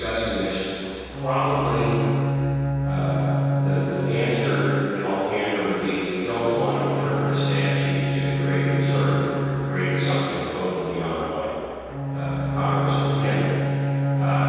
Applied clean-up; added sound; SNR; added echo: none; Bowed string instrument; -1 dB; reverberation time 2.2 s.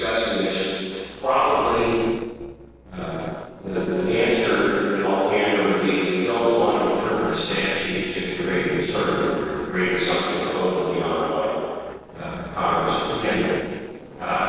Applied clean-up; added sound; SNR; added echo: neural separator model SepFormer DNS4.